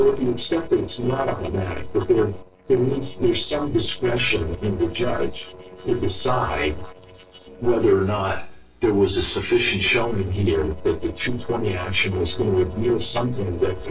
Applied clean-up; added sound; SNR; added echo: neural separator model SepFormer DNS4.